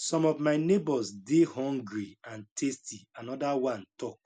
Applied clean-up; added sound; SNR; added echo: none; none; none; none.